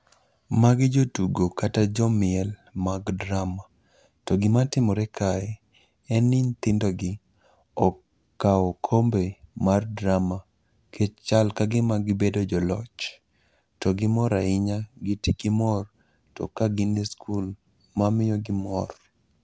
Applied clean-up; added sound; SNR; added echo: none; none; none; none.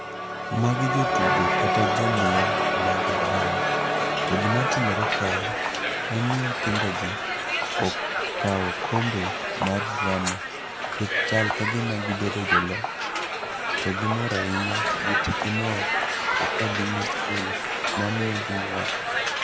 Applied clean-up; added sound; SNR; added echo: none; Crowd; -4 dB; none.